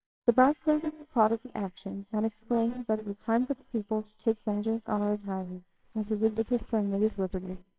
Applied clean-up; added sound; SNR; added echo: neural separator model SepFormer WHAMR!.